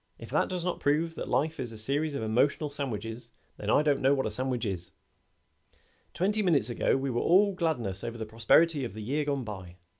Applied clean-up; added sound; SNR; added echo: none; none; none; none.